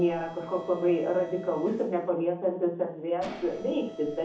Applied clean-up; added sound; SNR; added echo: none; Mechanisms; 16 dB; reverberation time 0.6 s.